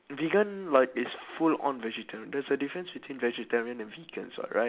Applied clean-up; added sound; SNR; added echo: none; none; none; none.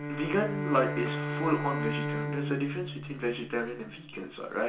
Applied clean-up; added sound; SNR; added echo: none; Bowed string instrument; 3 dB; reverberation time 0.4 s.